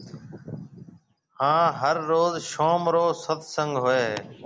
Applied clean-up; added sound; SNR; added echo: none; none; none; none.